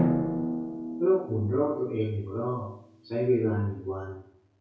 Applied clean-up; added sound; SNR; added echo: none; Drum; 4 dB; reverberation time 0.6 s.